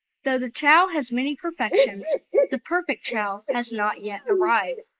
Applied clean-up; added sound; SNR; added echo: neural mask model Resemble Enhance denoiser.